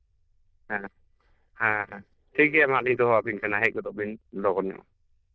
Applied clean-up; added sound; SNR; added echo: neural diffusion model UNIVERSE++.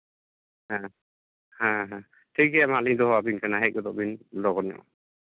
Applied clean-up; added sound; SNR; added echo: none; none; none; none.